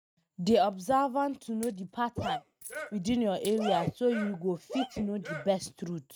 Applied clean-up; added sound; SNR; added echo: neural mask model RNNoise.